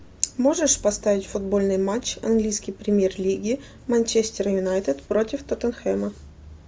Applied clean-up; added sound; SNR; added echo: none; none; none; none.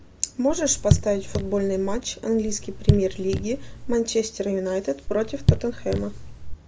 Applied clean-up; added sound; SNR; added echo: none; Raindrop / Drip; 0 dB; none.